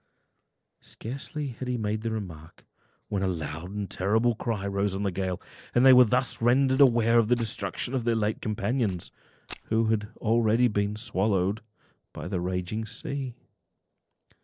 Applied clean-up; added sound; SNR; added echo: neural separator model SepFormer DNS4.